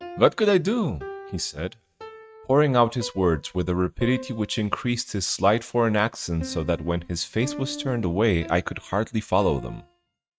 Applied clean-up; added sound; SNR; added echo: neural mask model RNNoise.